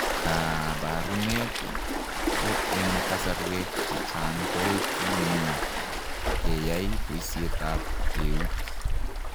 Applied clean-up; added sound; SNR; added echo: none; Waves, surf; -5 dB; none.